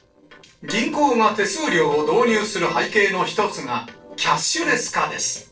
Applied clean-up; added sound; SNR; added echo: neural separator model SepFormer DNS4.